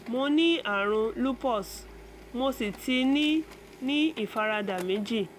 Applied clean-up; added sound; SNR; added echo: none; Printer; 19 dB; none.